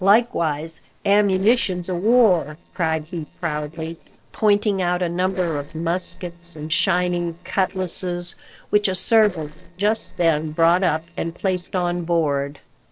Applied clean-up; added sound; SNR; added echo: neural separator model SepFormer DNS4.